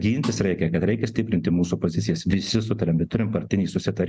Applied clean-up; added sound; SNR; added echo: none; Snare drum; 19 dB; none.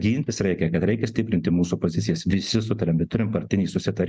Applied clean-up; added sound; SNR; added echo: neural mask model DeepFilterNet 3.